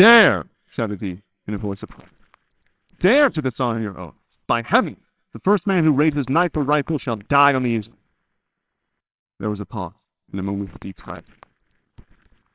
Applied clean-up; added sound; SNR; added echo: neural separator model SepFormer WHAMR!.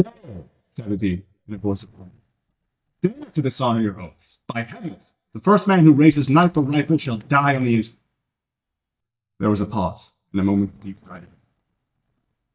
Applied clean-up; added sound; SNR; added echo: neural mask model DeepFilterNet 3.